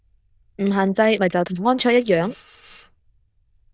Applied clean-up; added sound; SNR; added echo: neural diffusion model UNIVERSE++.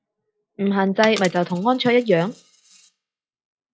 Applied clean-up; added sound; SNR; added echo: classical method log-MMSE.